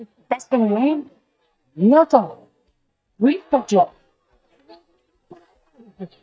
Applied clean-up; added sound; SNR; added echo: neural mask model DeepFilterNet 3.